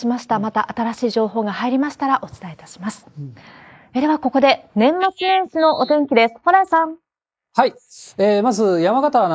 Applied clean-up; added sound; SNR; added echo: neural mask model Resemble Enhance denoiser.